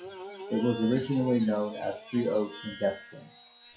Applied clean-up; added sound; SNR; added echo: classical method WPE with log-MMSE.